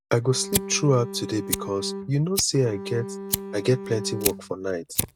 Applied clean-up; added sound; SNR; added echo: none; Fire + Bowed string instrument; 6 dB; none.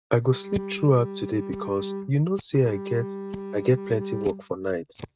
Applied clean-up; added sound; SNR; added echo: neural mask model RNNoise.